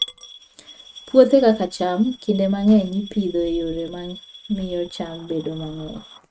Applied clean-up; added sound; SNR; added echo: neural mask model RNNoise.